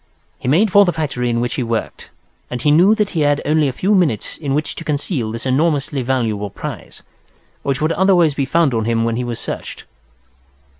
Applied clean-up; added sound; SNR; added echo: none; none; none; none.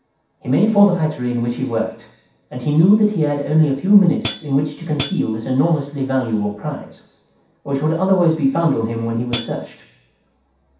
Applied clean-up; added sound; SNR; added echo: none; Hi-hat; 10 dB; reverberation time 0.7 s.